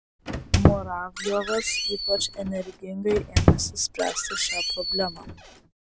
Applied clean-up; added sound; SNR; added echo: none; Squeak; -3 dB; none.